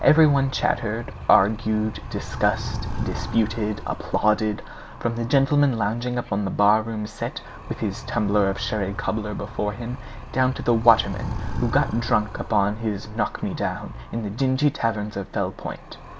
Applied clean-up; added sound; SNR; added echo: none; Animal; 10 dB; none.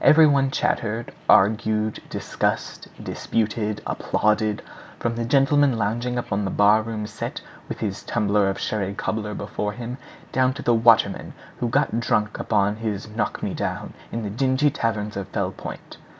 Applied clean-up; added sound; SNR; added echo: none; none; none; none.